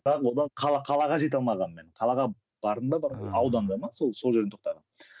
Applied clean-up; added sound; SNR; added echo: none; none; none; none.